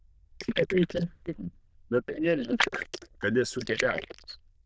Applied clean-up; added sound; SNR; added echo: neural diffusion model UNIVERSE++.